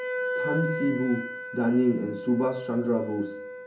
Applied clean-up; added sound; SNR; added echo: none; Wind instrument, woodwind instrument; 6 dB; reverberation time 0.4 s.